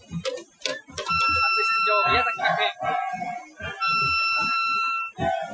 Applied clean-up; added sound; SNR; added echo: classical method Wiener filter.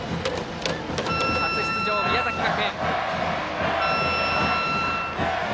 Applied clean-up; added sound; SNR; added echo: none; Wind instrument, woodwind instrument; 3 dB; none.